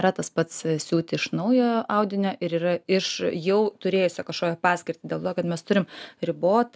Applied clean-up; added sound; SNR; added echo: none; none; none; none.